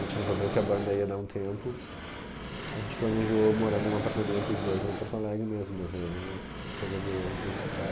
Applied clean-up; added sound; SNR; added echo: none; Fixed-wing aircraft, airplane; 5 dB; none.